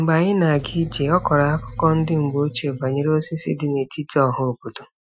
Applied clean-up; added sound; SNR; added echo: classical method Wiener filter.